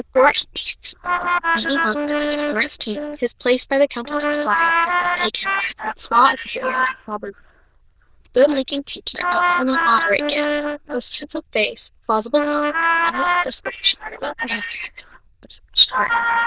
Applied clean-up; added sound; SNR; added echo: neural diffusion model UNIVERSE++.